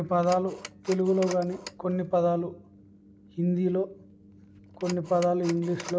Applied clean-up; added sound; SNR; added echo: none; Telephone; 18 dB; none.